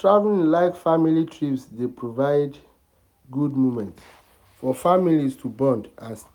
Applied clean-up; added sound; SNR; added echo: none; none; none; none.